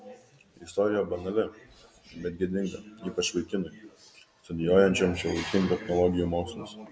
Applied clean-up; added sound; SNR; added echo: none; none; none; none.